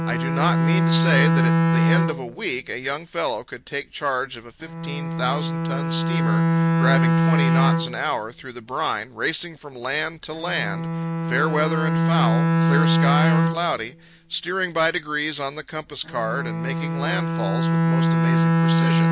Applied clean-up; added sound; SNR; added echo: none; Bowed string instrument; -5 dB; none.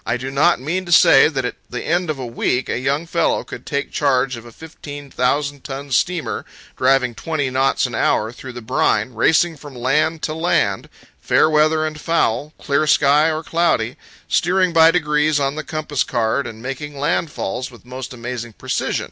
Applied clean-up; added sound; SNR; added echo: none; none; none; none.